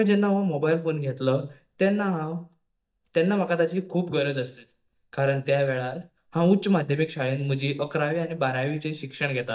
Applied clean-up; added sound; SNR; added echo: neural mask model DeepFilterNet 3.